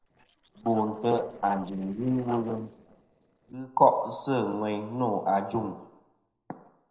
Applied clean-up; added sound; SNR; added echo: neural separator model SepFormer DNS4.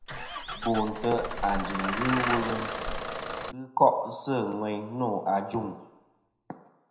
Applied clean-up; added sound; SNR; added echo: none; Engine starting / Bus; 3 dB; reverberation time 0.8 s.